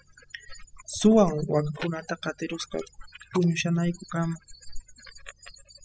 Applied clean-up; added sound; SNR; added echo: classical method spectral subtraction.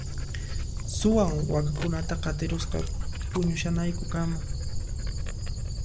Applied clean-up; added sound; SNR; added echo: none; Dog; 0 dB; none.